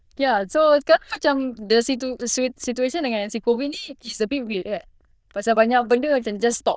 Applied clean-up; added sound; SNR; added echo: neural diffusion model UNIVERSE++.